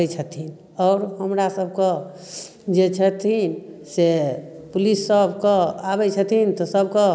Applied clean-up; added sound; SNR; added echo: none; none; none; none.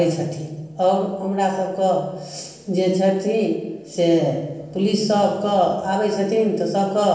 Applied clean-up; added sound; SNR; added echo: none; none; none; reverberation time 0.9 s.